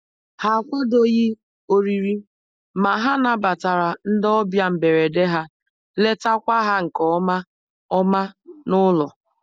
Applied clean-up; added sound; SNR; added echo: none; none; none; none.